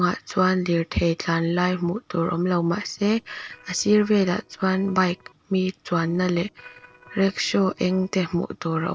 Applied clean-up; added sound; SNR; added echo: neural separator model SepFormer DNS4.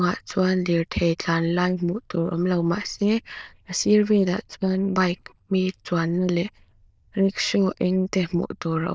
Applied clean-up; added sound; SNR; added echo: neural diffusion model UNIVERSE++.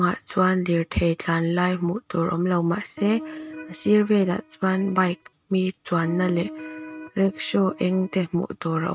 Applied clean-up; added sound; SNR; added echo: neural mask model RNNoise.